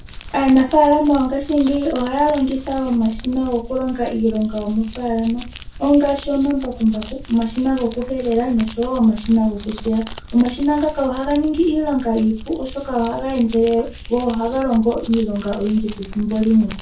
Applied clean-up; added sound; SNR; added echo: none; Crumpling, crinkling; 15 dB; reverberation time 0.3 s.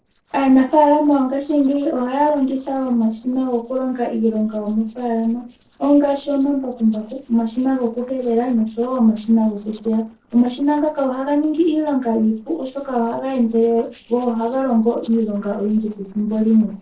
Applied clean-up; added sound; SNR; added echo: neural separator model SepFormer DNS4.